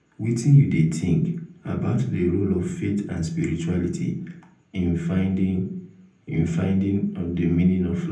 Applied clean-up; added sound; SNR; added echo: none; none; none; reverberation time 0.6 s.